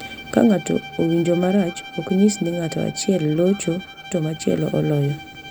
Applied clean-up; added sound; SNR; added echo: none; Bowed string instrument; 17 dB; none.